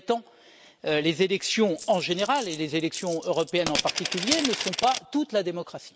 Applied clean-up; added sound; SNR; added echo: none; Coin (dropping); 6 dB; none.